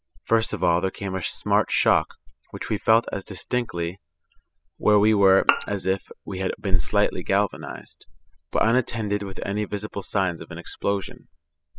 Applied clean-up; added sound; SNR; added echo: classical method spectral subtraction.